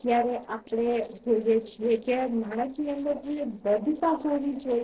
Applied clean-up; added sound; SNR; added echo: neural separator model SepFormer DNS4.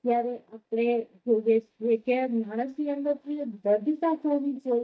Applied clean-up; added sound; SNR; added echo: neural mask model DeepFilterNet 3.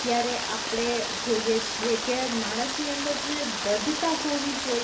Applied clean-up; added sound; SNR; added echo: none; Rain; 2 dB; reverberation time 0.3 s.